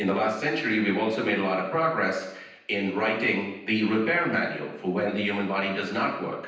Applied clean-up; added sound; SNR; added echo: none; none; none; reverberation time 0.9 s.